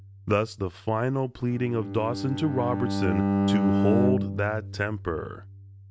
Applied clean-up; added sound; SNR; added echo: none; Bowed string instrument; 0 dB; none.